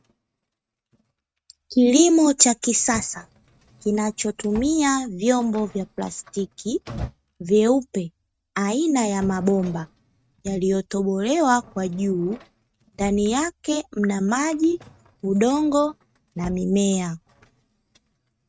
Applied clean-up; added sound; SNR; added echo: neural mask model RNNoise.